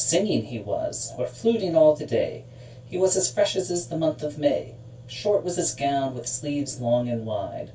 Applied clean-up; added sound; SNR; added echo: none; none; none; reverberation time 0.1 s.